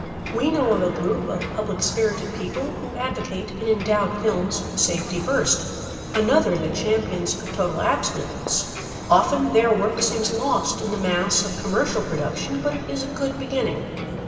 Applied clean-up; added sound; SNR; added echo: none; Ocean; 9 dB; reverberation time 2.5 s.